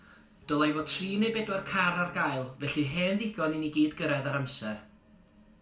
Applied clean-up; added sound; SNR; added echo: none; Bowed string instrument; 19 dB; reverberation time 0.3 s.